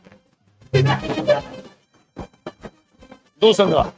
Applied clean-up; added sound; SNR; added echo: neural mask model RNNoise.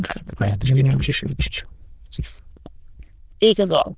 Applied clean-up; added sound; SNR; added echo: neural diffusion model UNIVERSE++.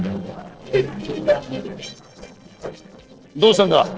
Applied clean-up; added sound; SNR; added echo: neural separator model SepFormer DNS4.